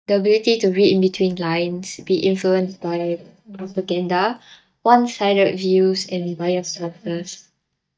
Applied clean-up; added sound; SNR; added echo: neural mask model DeepFilterNet 3.